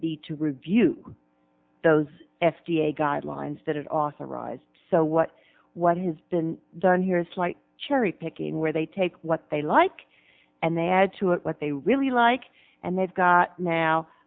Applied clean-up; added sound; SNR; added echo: none; none; none; none.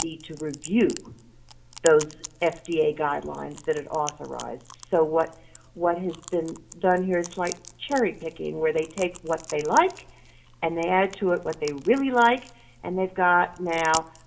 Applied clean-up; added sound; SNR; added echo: none; Chewing, mastication; 16 dB; reverberation time 0.3 s.